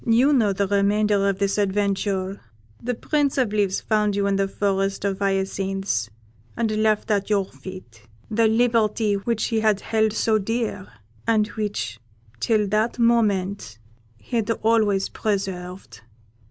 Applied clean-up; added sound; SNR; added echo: none; none; none; none.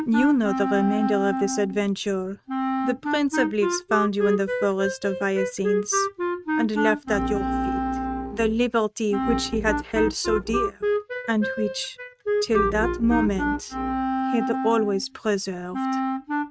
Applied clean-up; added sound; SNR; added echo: neural mask model RNNoise.